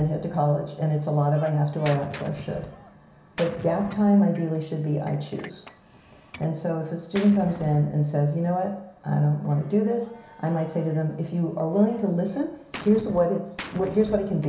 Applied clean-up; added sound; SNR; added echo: none; Gunshot, gunfire; 19 dB; reverberation time 0.7 s.